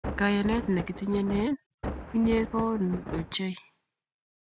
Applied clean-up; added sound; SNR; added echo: none; Thunder; 8 dB; none.